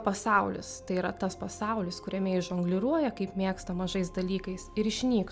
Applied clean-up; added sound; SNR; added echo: none; none; none; none.